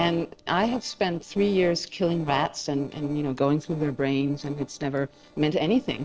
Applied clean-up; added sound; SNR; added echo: neural separator model SepFormer DNS4.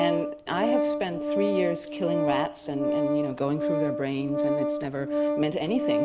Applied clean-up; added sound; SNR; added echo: none; Organ; -2 dB; none.